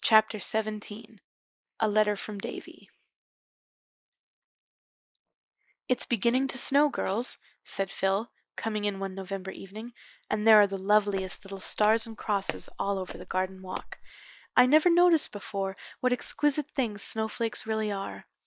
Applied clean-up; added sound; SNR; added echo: neural mask model Resemble Enhance denoiser.